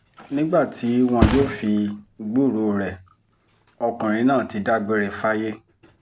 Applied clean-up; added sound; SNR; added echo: none; Thump, thud; 9 dB; none.